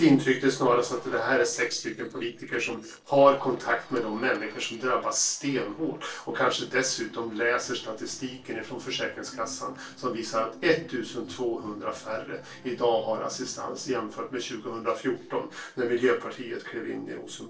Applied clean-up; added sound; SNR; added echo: neural separator model SepFormer DNS4.